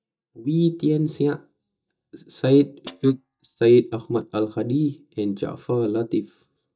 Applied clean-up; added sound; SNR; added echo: neural mask model DeepFilterNet 3.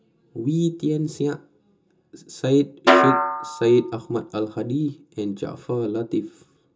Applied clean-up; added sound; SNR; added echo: none; Snare drum; -3 dB; reverberation time 0.2 s.